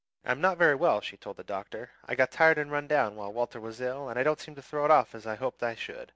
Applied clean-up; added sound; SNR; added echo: none; none; none; none.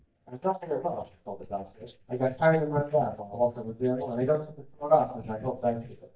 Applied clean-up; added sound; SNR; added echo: neural mask model DeepFilterNet 3.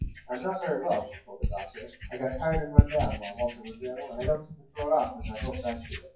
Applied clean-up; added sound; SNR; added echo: classical method WPE with log-MMSE.